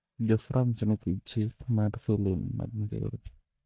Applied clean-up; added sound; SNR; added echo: neural mask model DeepFilterNet 3.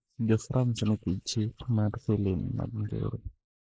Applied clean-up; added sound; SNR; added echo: neural mask model Resemble Enhance denoiser.